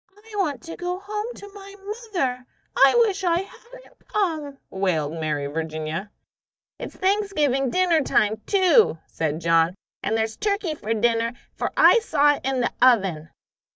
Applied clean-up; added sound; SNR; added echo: neural mask model DeepFilterNet 3.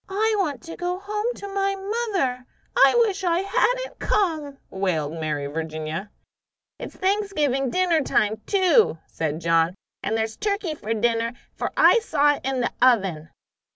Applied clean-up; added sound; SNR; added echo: none; none; none; none.